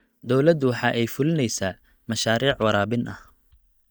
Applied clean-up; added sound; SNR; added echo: neural mask model DeepFilterNet 3.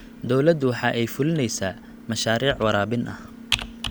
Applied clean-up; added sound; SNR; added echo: none; Computer keyboard; 11 dB; none.